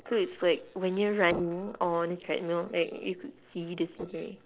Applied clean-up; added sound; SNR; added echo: neural separator model SepFormer DNS4.